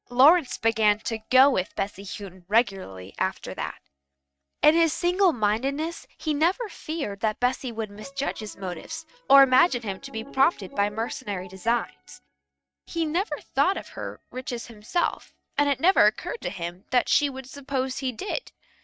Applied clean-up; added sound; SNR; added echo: neural mask model RNNoise.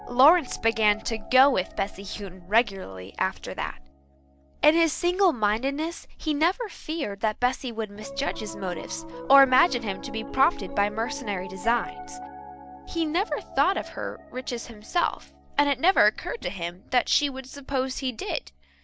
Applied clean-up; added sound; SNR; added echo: none; Piano; 17 dB; none.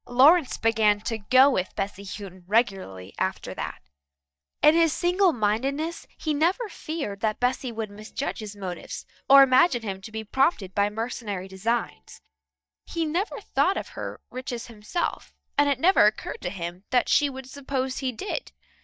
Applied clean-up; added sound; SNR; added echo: neural mask model DeepFilterNet 3.